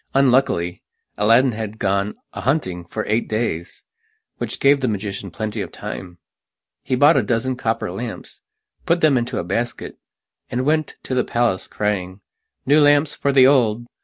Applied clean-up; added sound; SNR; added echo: none; none; none; none.